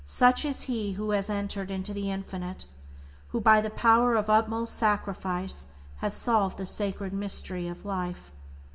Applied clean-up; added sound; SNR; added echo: none; none; none; reverberation time 1.1 s.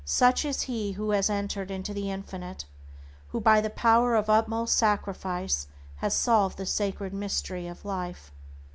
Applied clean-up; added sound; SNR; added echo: none; none; none; none.